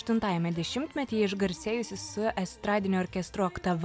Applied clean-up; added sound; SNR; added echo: none; none; none; none.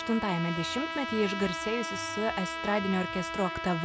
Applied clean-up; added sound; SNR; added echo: none; Trumpet; 5 dB; none.